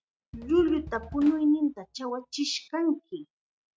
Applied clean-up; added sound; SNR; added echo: none; Drum kit; 18 dB; none.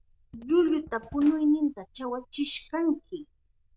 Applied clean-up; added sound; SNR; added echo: neural diffusion model UNIVERSE++.